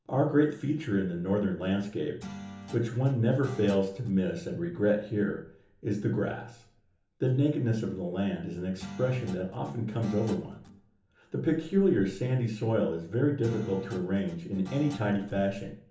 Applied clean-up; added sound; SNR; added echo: none; Guitar; 16 dB; reverberation time 1.2 s.